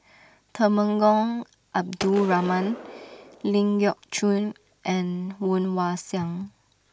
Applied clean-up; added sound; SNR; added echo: none; Gunshot, gunfire; 13 dB; none.